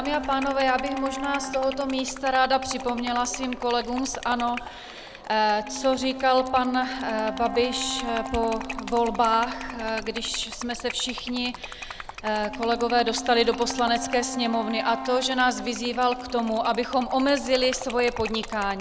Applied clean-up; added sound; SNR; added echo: none; Liquid + Wind instrument, woodwind instrument; 10 dB; none.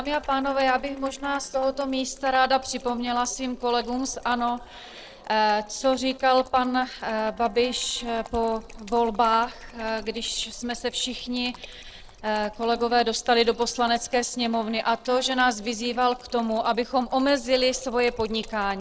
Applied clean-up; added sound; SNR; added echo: neural separator model SepFormer DNS4.